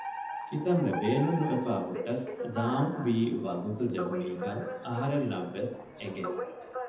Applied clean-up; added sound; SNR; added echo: none; Alarm; 8 dB; reverberation time 0.8 s.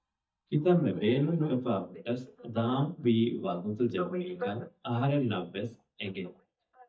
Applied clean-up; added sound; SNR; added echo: neural mask model DeepFilterNet 3.